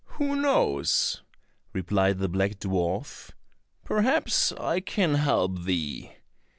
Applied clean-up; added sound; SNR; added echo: none; none; none; none.